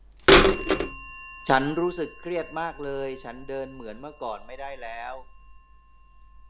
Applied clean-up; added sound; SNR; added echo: none; Bird vocalization, bird call, bird song / Telephone; -5 dB; none.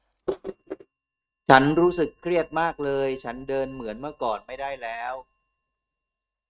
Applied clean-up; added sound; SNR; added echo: neural mask model RNNoise.